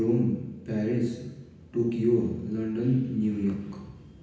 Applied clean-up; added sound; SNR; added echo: none; none; none; reverberation time 0.9 s.